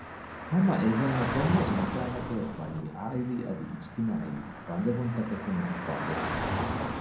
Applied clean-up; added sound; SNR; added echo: none; Traffic noise, roadway noise / Car; 4 dB; reverberation time 0.5 s.